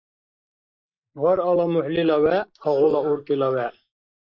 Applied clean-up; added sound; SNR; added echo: neural mask model Resemble Enhance denoiser.